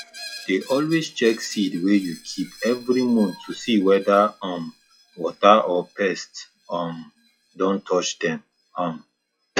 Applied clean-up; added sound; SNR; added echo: classical method log-MMSE.